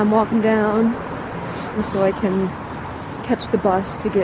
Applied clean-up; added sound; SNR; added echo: none; none; none; none.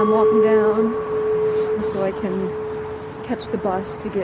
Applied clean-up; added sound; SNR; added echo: none; Chink, clink; -3 dB; none.